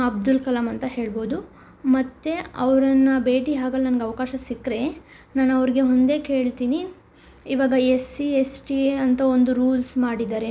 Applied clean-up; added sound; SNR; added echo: none; none; none; none.